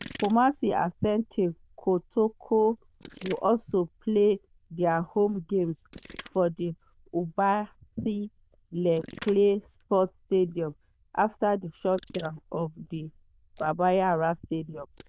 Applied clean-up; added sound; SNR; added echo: neural diffusion model UNIVERSE++.